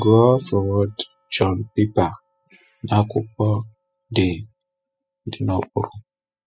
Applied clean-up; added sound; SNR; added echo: classical method spectral subtraction.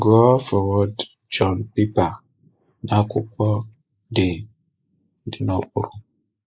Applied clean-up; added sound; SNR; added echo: neural mask model Resemble Enhance denoiser.